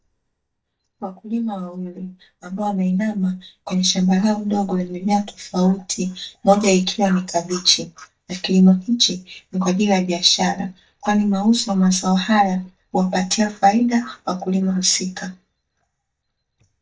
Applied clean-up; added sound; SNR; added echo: neural mask model DeepFilterNet 3.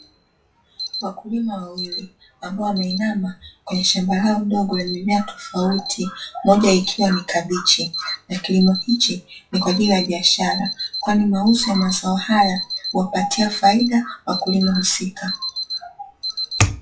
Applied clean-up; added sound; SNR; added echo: classical method WPE with log-MMSE.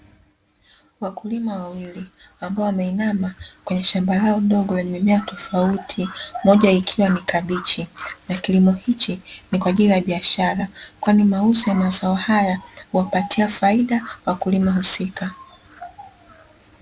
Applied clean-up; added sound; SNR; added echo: none; none; none; none.